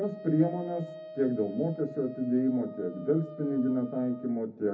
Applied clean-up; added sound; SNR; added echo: none; Wind instrument, woodwind instrument; 15 dB; reverberation time 0.4 s.